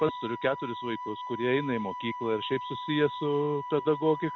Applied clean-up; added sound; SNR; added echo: none; Wind instrument, woodwind instrument; 9 dB; none.